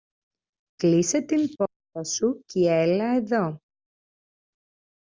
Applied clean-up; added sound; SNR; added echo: none; none; none; none.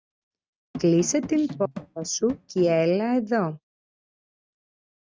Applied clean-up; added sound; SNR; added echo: neural mask model RNNoise.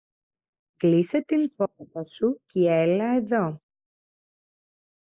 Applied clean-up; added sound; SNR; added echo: neural mask model Resemble Enhance denoiser.